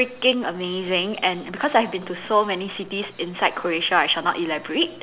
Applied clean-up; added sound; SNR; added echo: none; none; none; none.